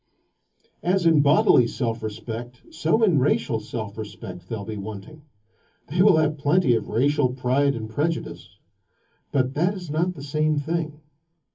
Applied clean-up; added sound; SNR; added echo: none; none; none; reverberation time 0.3 s.